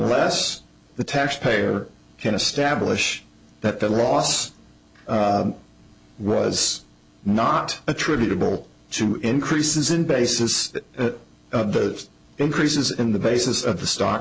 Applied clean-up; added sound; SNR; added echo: none; none; none; none.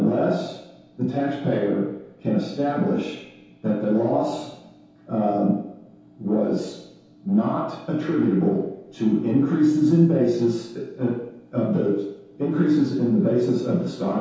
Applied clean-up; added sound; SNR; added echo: none; none; none; reverberation time 0.8 s.